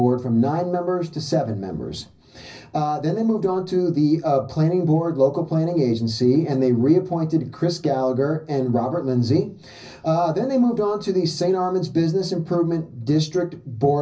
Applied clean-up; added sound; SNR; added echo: none; none; none; reverberation time 0.4 s.